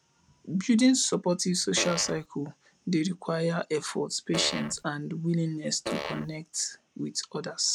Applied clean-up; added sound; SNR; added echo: none; Fart; 6 dB; none.